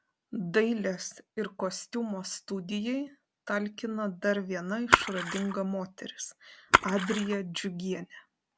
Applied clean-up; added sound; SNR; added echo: none; Splash, splatter; -2 dB; none.